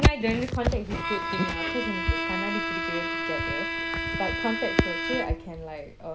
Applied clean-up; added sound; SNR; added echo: none; Bowed string instrument; 3 dB; none.